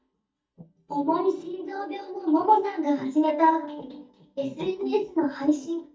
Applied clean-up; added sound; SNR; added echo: neural mask model DeepFilterNet 3.